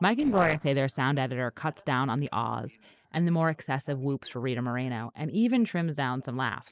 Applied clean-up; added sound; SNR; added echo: neural separator model SepFormer DNS4.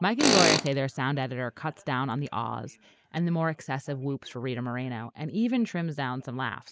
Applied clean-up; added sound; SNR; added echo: none; Tools; 1 dB; none.